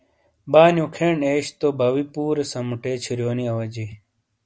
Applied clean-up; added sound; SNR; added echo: none; none; none; none.